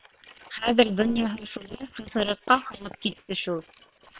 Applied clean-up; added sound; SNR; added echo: neural separator model SepFormer WHAM!.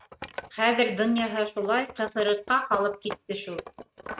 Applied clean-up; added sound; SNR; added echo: neural mask model RNNoise.